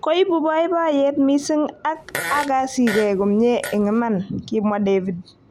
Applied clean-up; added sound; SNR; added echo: none; Fart; 11 dB; none.